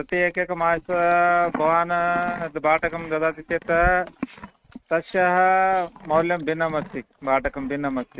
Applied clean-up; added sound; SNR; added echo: neural mask model RNNoise.